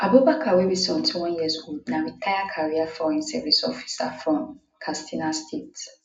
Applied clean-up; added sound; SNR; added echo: none; none; none; reverberation time 0.3 s.